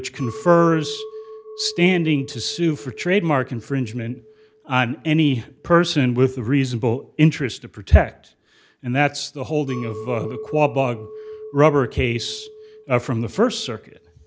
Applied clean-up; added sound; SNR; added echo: none; Chink, clink; 18 dB; none.